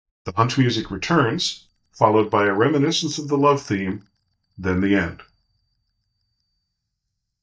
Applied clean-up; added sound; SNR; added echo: neural mask model DeepFilterNet 3.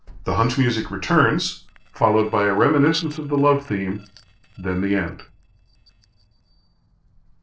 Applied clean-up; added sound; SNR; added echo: neural separator model SepFormer DNS4.